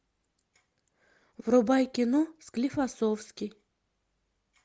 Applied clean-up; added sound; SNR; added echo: none; none; none; none.